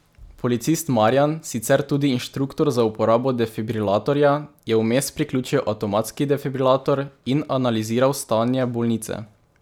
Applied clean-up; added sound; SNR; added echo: none; none; none; none.